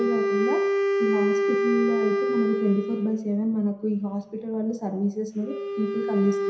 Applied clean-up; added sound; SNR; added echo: none; Wind instrument, woodwind instrument; 0 dB; reverberation time 0.7 s.